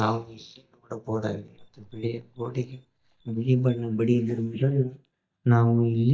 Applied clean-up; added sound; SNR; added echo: neural mask model DeepFilterNet 3.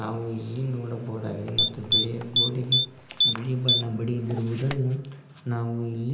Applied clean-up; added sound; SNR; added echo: none; Typing; -3 dB; reverberation time 0.9 s.